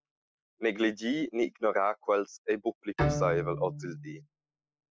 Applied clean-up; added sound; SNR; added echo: classical method Wiener filter.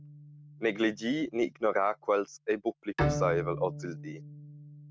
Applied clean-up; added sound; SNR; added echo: none; Bowed string instrument; 6 dB; none.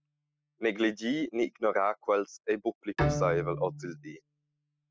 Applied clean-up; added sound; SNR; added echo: classical method spectral subtraction.